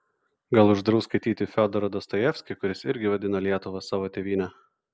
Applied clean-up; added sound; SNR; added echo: none; none; none; none.